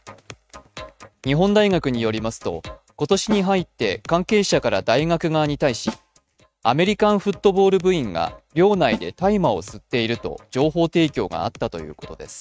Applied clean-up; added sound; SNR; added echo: neural mask model RNNoise.